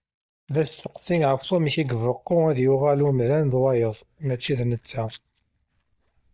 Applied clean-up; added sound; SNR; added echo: neural mask model DeepFilterNet 3.